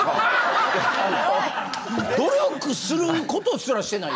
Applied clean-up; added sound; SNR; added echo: none; none; none; none.